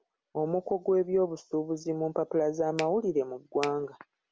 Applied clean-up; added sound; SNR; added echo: none; Finger snapping; 12 dB; none.